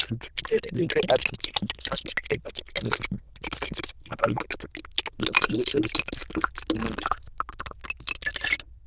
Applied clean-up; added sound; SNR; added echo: neural diffusion model UNIVERSE++.